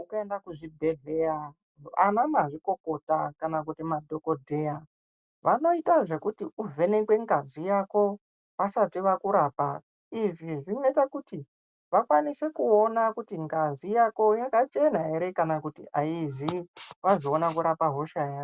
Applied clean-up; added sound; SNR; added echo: none; none; none; none.